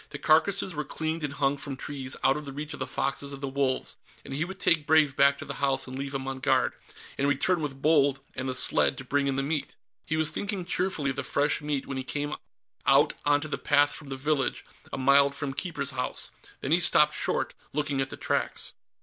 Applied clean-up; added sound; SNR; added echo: none; none; none; none.